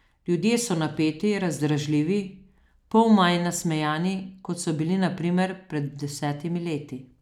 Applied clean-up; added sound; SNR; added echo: none; none; none; none.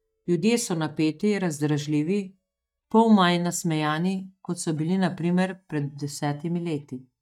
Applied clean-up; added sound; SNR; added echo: neural mask model DeepFilterNet 3.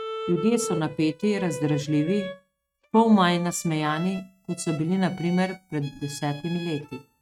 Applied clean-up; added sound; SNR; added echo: neural mask model RNNoise.